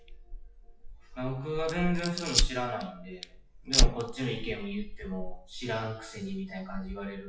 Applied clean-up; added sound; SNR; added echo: classical method WPE with log-MMSE.